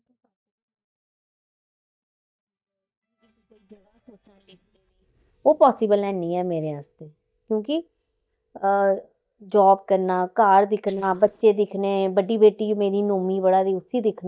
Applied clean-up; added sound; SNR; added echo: neural mask model DeepFilterNet 3.